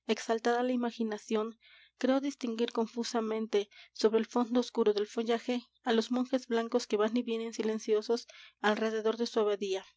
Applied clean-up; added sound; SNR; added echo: none; none; none; none.